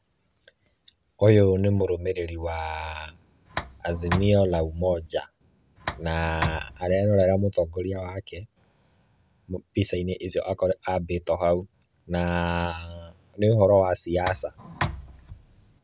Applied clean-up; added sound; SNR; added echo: none; Tick; 9 dB; none.